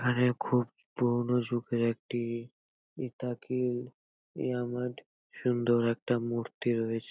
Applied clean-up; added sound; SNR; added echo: none; none; none; none.